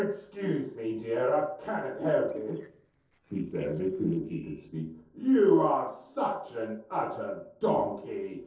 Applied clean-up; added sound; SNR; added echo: neural separator model SepFormer DNS4.